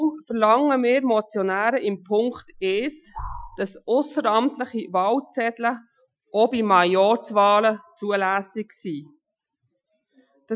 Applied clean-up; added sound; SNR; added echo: classical method Wiener filter.